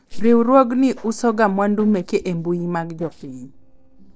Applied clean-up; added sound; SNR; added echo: neural separator model SepFormer DNS4.